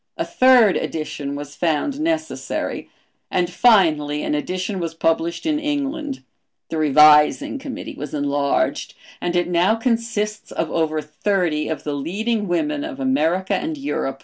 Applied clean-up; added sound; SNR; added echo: none; none; none; none.